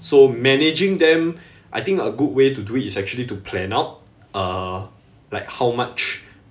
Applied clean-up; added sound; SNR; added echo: none; none; none; none.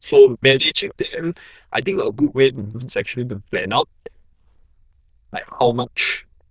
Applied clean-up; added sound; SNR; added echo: neural diffusion model UNIVERSE++.